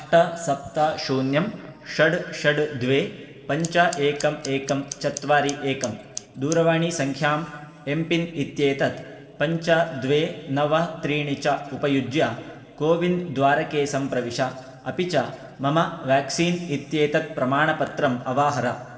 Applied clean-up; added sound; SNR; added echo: neural separator model SepFormer DNS4.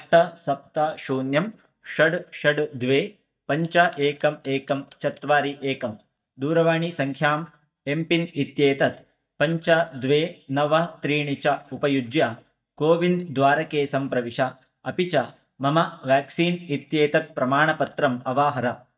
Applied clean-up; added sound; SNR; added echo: neural mask model DeepFilterNet 3.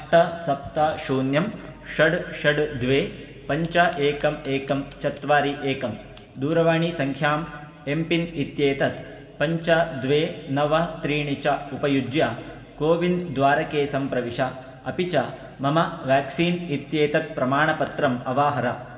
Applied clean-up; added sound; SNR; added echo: none; Scissors; 15 dB; reverberation time 2.1 s.